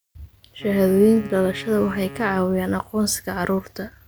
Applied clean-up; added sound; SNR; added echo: none; Wind instrument, woodwind instrument; 18 dB; none.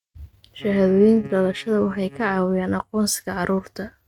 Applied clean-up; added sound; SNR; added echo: neural mask model RNNoise.